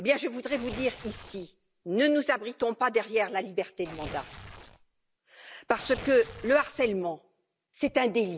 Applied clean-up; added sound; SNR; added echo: none; Tearing; 16 dB; none.